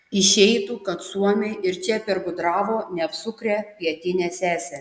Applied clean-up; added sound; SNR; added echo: none; none; none; none.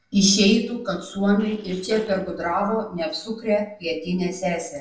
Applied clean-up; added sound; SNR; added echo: neural separator model SepFormer DNS4.